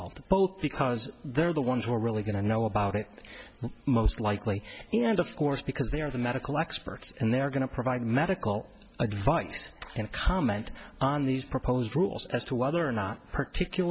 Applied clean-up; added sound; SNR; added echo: none; none; none; none.